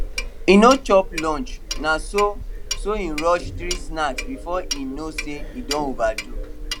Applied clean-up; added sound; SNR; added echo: none; Clock; 7 dB; none.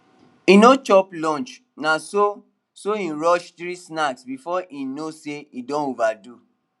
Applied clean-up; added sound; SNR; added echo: none; none; none; none.